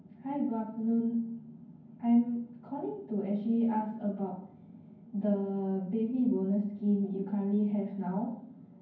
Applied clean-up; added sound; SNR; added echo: none; none; none; reverberation time 0.9 s.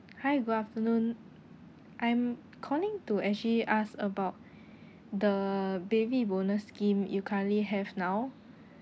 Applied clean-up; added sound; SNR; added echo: none; none; none; none.